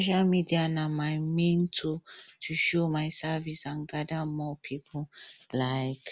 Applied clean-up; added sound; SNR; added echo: none; none; none; none.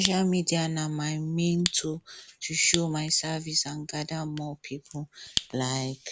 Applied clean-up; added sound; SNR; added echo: none; Fire; 10 dB; none.